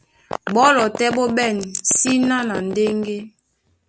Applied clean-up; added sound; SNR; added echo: none; none; none; none.